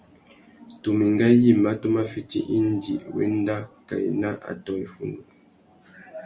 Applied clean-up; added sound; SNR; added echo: none; none; none; none.